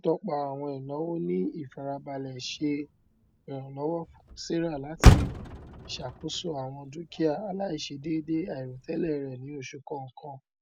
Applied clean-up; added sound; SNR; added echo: none; Motor vehicle (road); -3 dB; none.